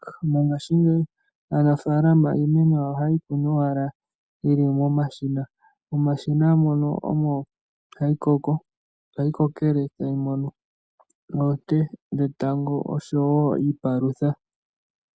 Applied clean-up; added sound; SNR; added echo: none; none; none; none.